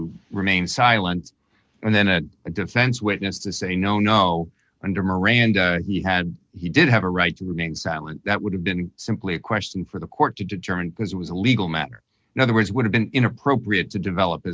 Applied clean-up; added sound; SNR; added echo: none; none; none; none.